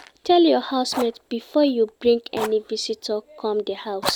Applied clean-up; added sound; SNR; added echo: none; Fire; 14 dB; none.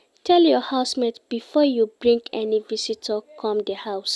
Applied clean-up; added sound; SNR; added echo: none; none; none; none.